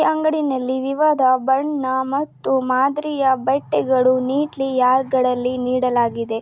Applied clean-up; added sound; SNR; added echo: none; none; none; none.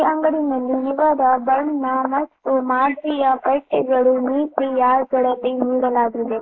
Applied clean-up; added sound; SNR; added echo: neural mask model Resemble Enhance denoiser.